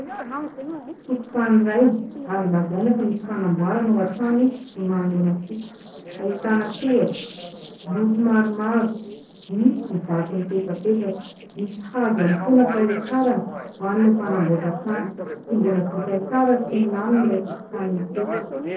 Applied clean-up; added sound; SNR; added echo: neural separator model SepFormer DNS4.